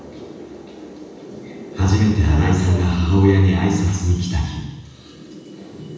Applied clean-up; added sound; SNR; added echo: none; none; none; reverberation time 1.1 s.